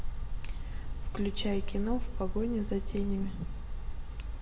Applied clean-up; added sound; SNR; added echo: none; Tick; -3 dB; reverberation time 1.0 s.